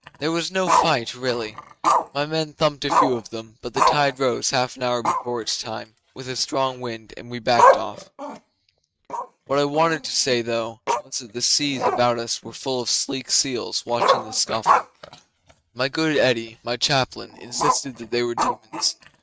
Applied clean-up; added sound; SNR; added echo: neural mask model RNNoise.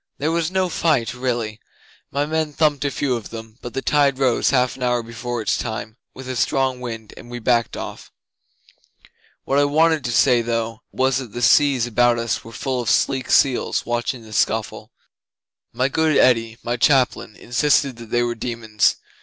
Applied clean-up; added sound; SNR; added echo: none; none; none; none.